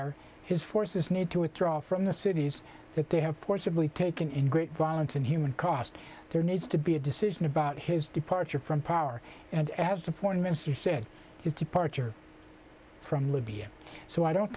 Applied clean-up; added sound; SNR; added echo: none; none; none; none.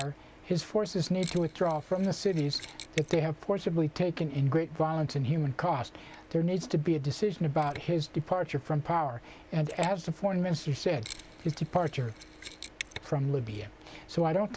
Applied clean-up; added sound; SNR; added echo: none; Mechanisms; 20 dB; none.